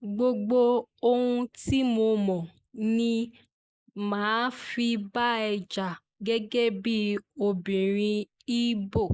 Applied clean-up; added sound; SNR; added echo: neural mask model Resemble Enhance denoiser.